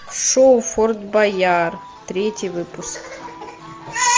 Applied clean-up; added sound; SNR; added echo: none; none; none; none.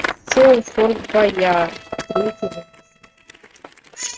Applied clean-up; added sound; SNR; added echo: neural mask model RNNoise.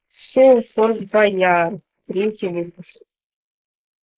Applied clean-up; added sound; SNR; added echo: neural mask model Resemble Enhance denoiser.